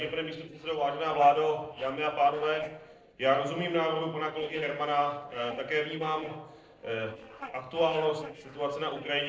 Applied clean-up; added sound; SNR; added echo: neural separator model SepFormer DNS4.